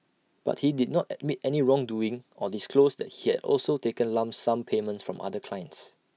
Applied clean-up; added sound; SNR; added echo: none; none; none; none.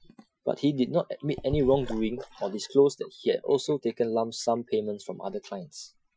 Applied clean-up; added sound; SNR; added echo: classical method Wiener filter.